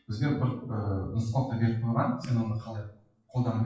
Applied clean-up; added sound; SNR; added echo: classical method WPE with log-MMSE.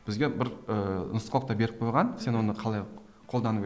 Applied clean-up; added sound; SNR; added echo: none; none; none; none.